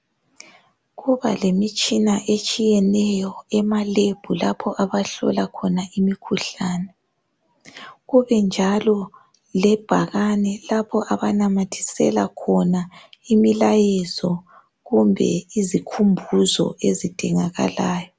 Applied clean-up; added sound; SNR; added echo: none; none; none; none.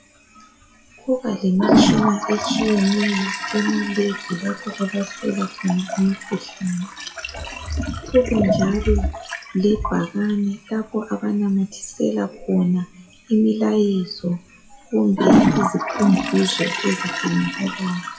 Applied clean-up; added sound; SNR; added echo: classical method WPE with log-MMSE.